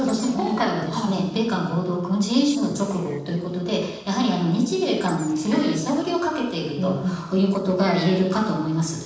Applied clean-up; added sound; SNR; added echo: neural separator model SepFormer DNS4.